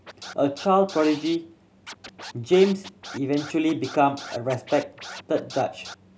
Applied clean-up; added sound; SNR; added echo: none; Scratching (performance technique); 17 dB; none.